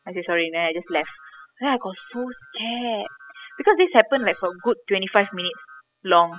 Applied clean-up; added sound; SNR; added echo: classical method spectral subtraction.